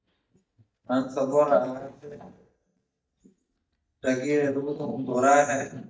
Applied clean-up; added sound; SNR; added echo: neural mask model DeepFilterNet 3.